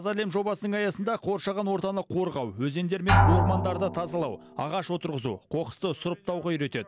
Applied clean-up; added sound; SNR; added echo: none; Drum; 1 dB; none.